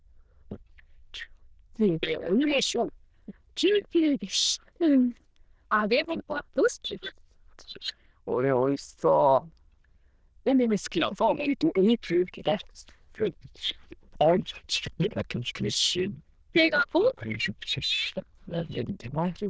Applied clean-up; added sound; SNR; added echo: neural diffusion model UNIVERSE++.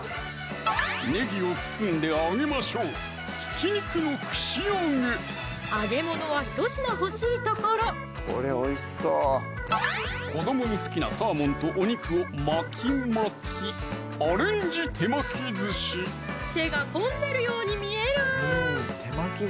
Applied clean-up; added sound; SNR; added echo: none; none; none; none.